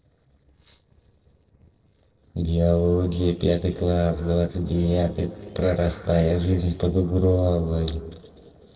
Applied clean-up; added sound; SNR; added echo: neural separator model SepFormer DNS4.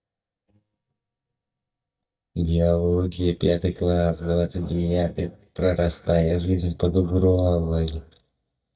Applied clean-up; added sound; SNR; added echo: neural mask model DeepFilterNet 3.